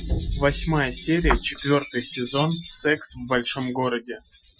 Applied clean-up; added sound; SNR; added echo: classical method Wiener filter.